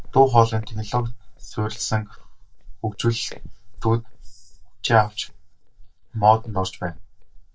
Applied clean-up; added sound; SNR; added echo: neural mask model DeepFilterNet 3.